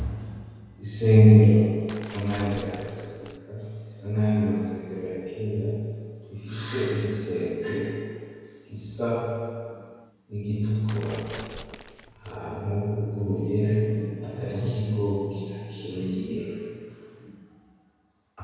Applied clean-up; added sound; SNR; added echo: none; Tearing; 16 dB; reverberation time 1.9 s.